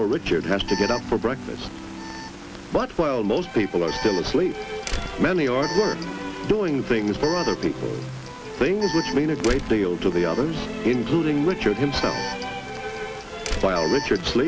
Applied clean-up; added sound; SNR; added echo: none; Alarm + Slam; 12 dB; none.